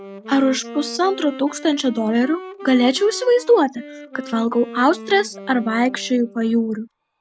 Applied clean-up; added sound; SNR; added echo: none; Wind instrument, woodwind instrument; 16 dB; none.